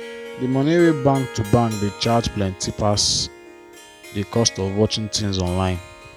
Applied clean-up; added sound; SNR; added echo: none; Harp; 15 dB; none.